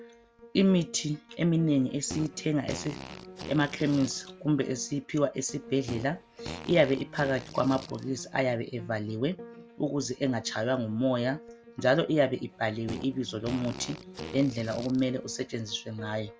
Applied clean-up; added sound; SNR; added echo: none; Fart + Piano; 15 dB; none.